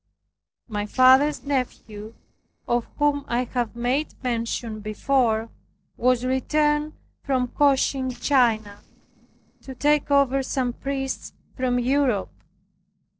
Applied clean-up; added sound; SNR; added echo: neural separator model SepFormer DNS4.